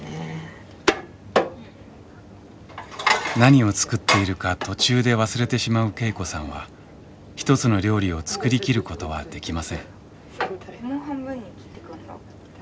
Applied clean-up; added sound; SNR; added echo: none; none; none; none.